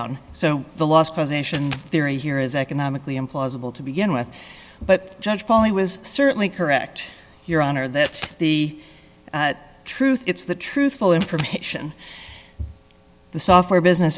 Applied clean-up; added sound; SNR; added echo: none; Coin (dropping); 10 dB; none.